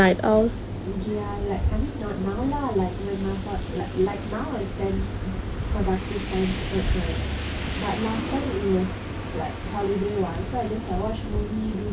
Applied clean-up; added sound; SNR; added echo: none; Rain; 10 dB; none.